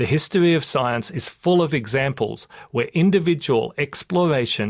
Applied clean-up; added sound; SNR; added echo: none; none; none; none.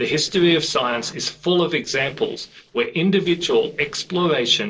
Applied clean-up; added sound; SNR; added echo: neural separator model SepFormer DNS4.